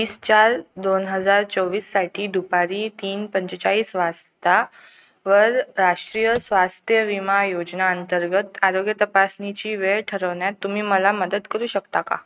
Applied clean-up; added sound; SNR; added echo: neural mask model RNNoise.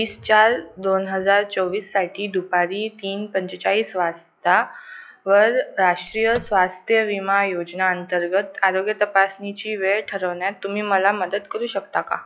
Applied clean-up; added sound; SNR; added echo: classical method log-MMSE.